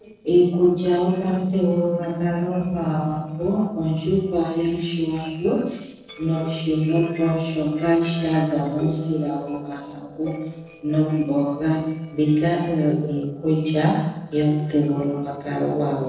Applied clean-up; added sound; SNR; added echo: neural separator model SepFormer DNS4.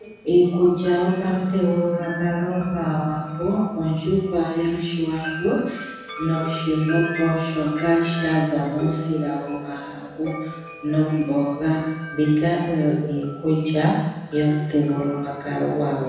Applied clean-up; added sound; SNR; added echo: none; Wind chime; 15 dB; reverberation time 1.1 s.